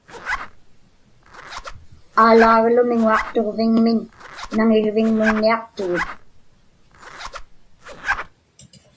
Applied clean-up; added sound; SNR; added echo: none; Zipper (clothing); 11 dB; none.